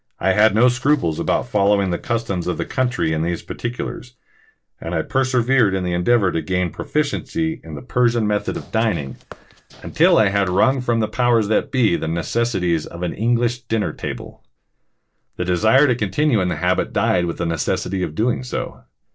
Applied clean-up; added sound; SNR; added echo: neural separator model SepFormer DNS4.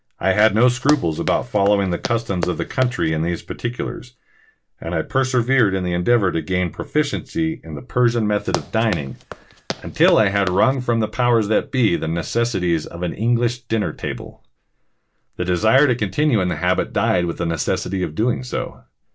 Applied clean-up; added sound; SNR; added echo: none; Run; 11 dB; reverberation time 0.2 s.